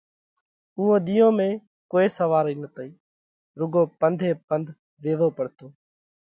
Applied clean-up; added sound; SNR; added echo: none; none; none; none.